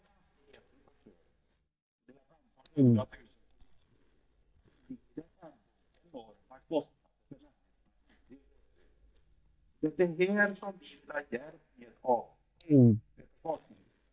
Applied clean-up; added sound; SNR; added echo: neural mask model DeepFilterNet 3.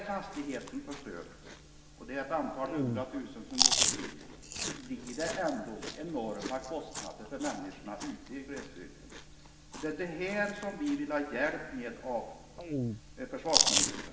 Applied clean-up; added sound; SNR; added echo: none; Chewing, mastication; -1 dB; reverberation time 1.3 s.